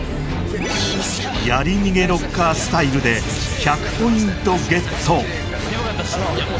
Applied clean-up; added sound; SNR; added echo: none; none; none; none.